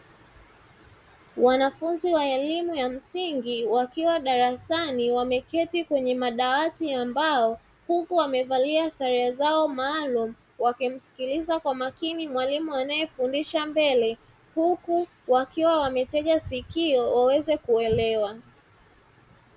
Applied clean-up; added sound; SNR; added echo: none; none; none; none.